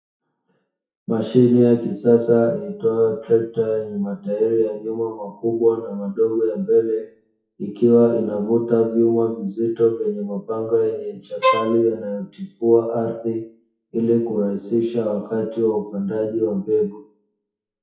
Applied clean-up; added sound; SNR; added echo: classical method WPE with log-MMSE.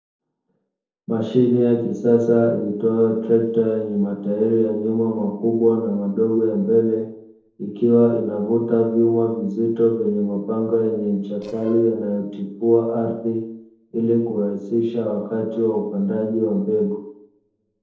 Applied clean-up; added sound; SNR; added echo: neural separator model SepFormer DNS4.